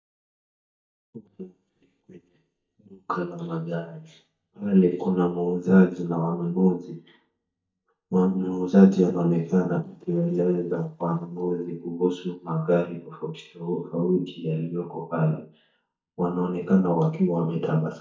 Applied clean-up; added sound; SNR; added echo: neural mask model DeepFilterNet 3.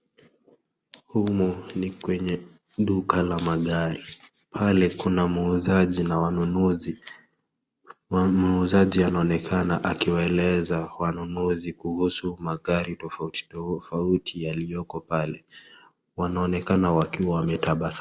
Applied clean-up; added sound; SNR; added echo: none; none; none; none.